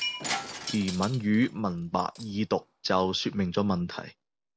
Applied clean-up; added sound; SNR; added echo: none; Shatter; 11 dB; none.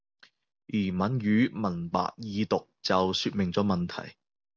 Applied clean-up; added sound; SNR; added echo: none; none; none; none.